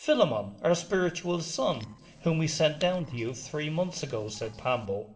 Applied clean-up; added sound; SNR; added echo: neural separator model SepFormer DNS4.